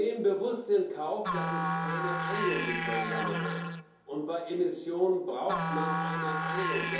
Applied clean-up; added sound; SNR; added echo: none; Musical instrument; 2 dB; reverberation time 2.8 s.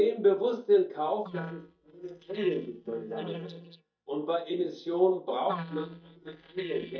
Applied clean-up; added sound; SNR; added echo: neural mask model DeepFilterNet 3.